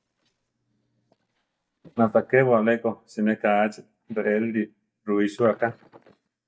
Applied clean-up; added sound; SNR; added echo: neural mask model DeepFilterNet 3.